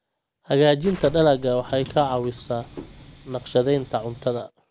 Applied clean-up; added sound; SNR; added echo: none; Subway, metro, underground + Gunshot, gunfire; 17 dB; none.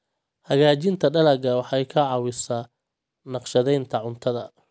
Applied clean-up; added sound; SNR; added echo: none; none; none; none.